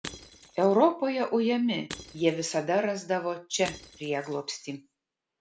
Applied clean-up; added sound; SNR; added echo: none; Shatter / Crushing; 19 dB; none.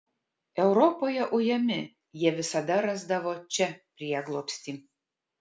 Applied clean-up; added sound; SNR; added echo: none; none; none; none.